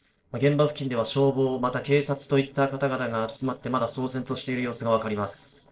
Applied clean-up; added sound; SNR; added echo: neural separator model SepFormer DNS4.